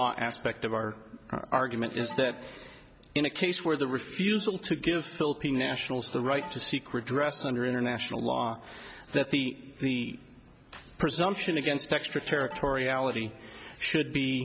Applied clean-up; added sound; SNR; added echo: none; Alarm; 16 dB; none.